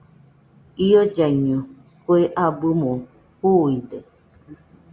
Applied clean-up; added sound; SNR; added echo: none; none; none; none.